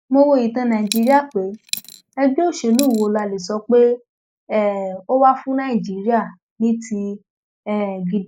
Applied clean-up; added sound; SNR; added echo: neural mask model Resemble Enhance denoiser.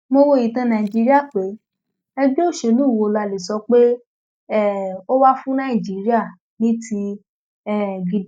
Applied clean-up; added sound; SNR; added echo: neural mask model DeepFilterNet 3.